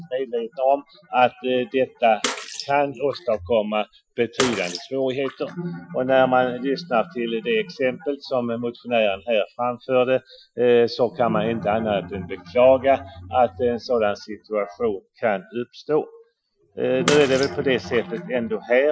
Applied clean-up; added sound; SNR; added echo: classical method Wiener filter.